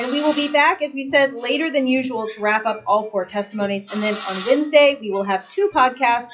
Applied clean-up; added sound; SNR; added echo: classical method WPE with log-MMSE.